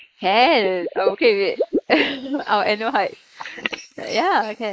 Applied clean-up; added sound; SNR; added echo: neural mask model Resemble Enhance denoiser.